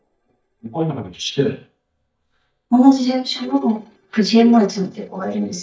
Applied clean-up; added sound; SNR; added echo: neural mask model DeepFilterNet 3.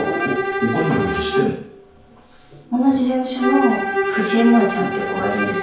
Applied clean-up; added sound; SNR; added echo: none; Bowed string instrument; 3 dB; reverberation time 0.5 s.